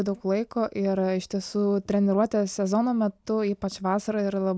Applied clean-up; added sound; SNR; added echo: none; none; none; none.